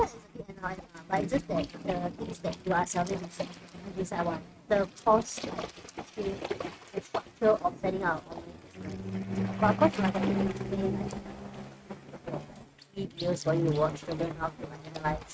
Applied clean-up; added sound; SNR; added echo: neural mask model RNNoise.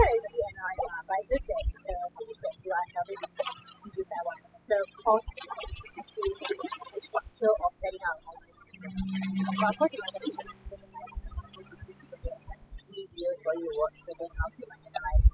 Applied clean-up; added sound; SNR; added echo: classical method spectral subtraction.